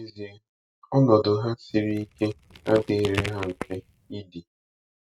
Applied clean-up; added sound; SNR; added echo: neural mask model RNNoise.